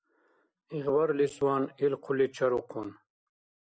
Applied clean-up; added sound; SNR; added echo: none; none; none; none.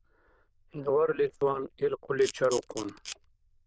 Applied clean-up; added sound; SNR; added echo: neural diffusion model UNIVERSE++.